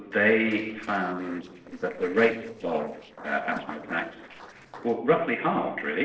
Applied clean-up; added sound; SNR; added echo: neural separator model SepFormer DNS4.